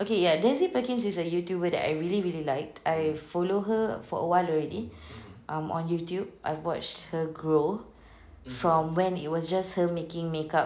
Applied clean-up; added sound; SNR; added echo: none; none; none; none.